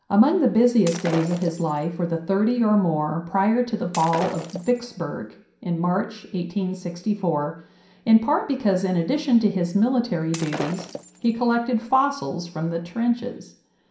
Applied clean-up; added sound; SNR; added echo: none; Shatter; 13 dB; reverberation time 0.5 s.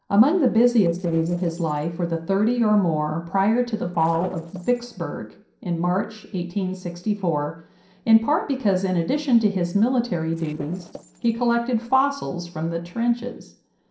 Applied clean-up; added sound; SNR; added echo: neural separator model SepFormer DNS4.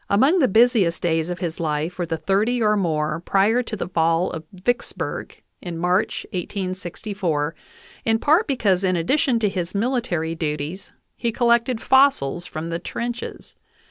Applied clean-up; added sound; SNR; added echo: none; none; none; none.